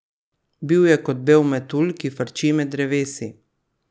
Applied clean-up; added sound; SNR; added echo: none; none; none; none.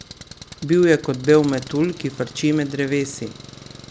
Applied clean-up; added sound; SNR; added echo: none; Engine; 18 dB; none.